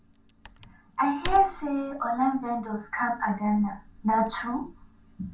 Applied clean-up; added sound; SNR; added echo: none; Tearing / Wood; 14 dB; reverberation time 0.2 s.